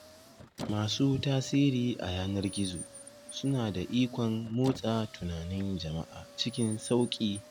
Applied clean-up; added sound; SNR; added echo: none; Squeak; 16 dB; none.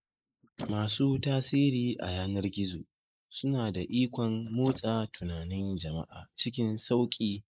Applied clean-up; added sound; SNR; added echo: neural mask model Resemble Enhance denoiser.